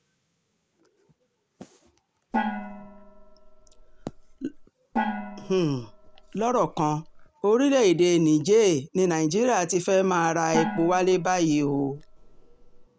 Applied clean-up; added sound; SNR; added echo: none; Gong; 9 dB; none.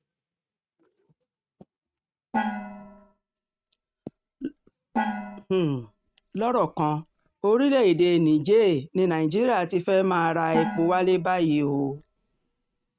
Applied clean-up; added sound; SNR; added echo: neural mask model RNNoise.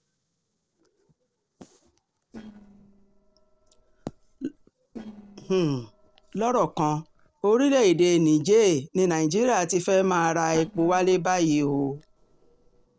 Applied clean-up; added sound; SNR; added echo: neural separator model SepFormer DNS4.